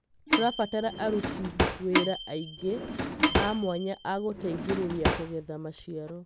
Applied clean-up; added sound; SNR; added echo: none; Drawer open or close + Microwave oven / Bell; -2 dB; none.